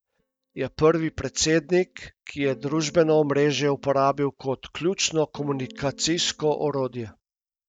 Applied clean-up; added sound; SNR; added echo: neural mask model DeepFilterNet 3.